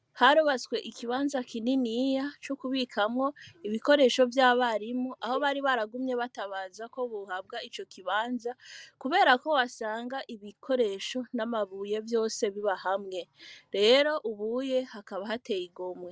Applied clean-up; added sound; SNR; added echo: none; none; none; none.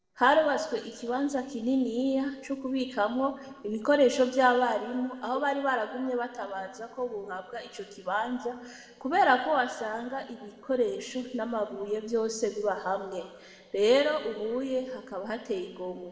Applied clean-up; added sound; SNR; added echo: neural separator model SepFormer DNS4.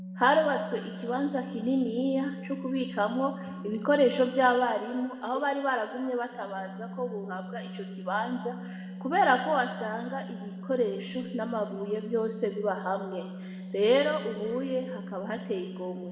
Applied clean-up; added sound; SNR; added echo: none; Organ; 11 dB; reverberation time 1.6 s.